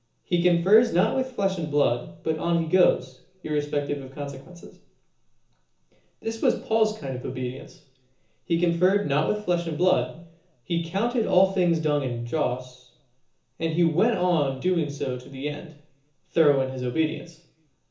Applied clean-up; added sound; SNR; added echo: none; none; none; reverberation time 0.7 s.